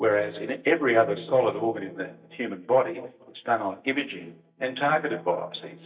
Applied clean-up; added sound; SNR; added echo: neural mask model DeepFilterNet 3.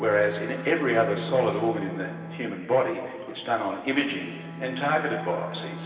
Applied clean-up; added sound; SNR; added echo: none; Bowed string instrument; 12 dB; reverberation time 2.4 s.